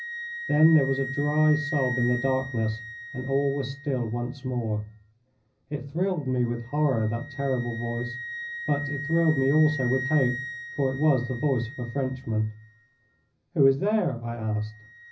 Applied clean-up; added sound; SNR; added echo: none; Wind instrument, woodwind instrument; 11 dB; reverberation time 0.4 s.